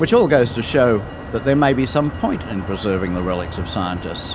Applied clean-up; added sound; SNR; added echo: none; Motor vehicle (road); 11 dB; none.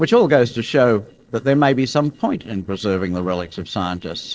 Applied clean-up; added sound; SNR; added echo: neural separator model SepFormer DNS4.